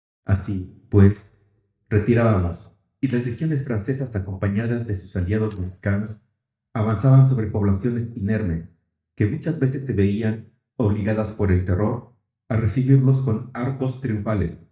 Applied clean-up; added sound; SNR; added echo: neural mask model DeepFilterNet 3.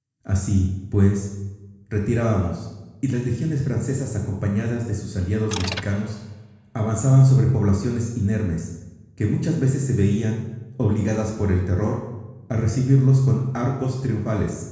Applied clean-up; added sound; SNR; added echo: none; Mechanisms; 15 dB; reverberation time 1.1 s.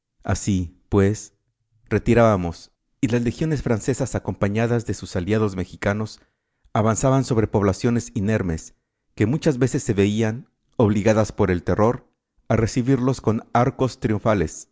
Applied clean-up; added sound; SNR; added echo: none; none; none; none.